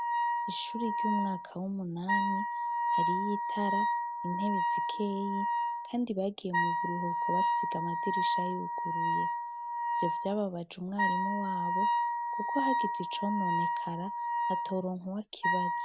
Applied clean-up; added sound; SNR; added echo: none; Wind instrument, woodwind instrument; -4 dB; none.